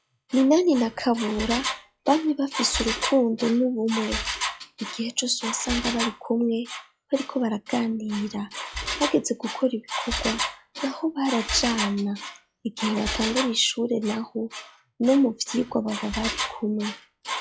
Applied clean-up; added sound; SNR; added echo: classical method log-MMSE.